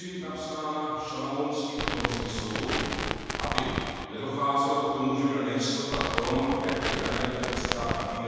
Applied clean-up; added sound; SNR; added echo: none; Crackle; 2 dB; reverberation time 2.1 s.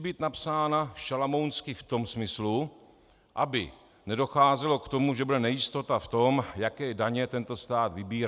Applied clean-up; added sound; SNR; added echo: none; none; none; none.